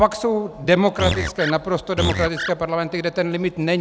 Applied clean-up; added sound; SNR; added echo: none; Animal; 5 dB; none.